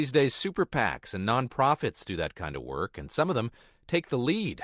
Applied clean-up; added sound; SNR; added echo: none; none; none; none.